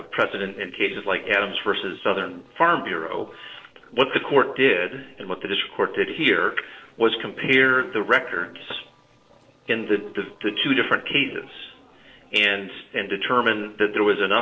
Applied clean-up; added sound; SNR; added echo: neural separator model SepFormer DNS4.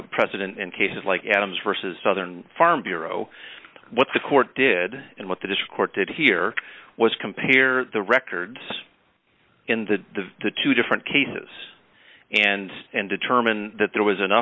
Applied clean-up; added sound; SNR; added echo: none; none; none; none.